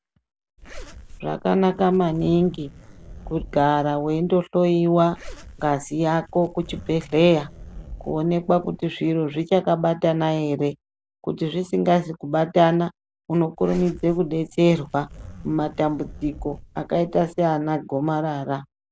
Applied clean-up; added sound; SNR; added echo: none; Zipper (clothing); 18 dB; none.